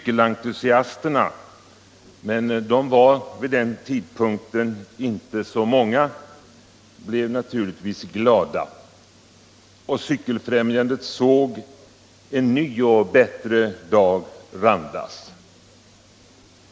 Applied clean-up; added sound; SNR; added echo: none; none; none; none.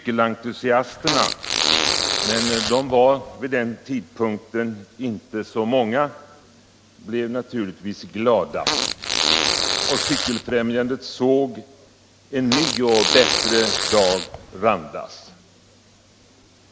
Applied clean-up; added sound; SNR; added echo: none; Fart; 0 dB; none.